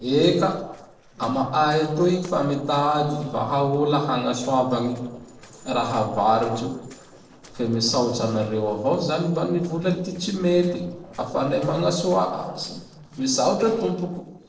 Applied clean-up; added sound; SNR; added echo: neural separator model SepFormer DNS4.